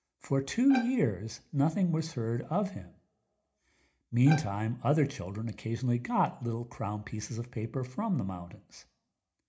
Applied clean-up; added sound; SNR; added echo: none; Bowed string instrument; 12 dB; reverberation time 0.4 s.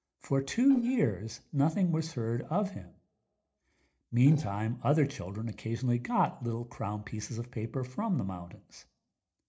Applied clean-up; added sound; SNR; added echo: neural separator model SepFormer DNS4.